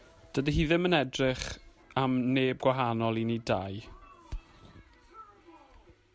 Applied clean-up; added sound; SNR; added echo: none; none; none; none.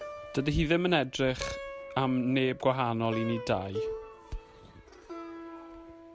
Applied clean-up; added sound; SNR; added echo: none; Plucked string instrument; 11 dB; none.